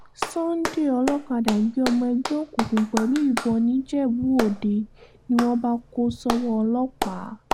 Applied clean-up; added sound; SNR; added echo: none; Clapping; 9 dB; none.